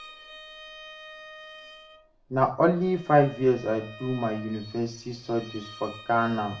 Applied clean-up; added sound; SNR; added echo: none; Bowed string instrument; 19 dB; reverberation time 0.3 s.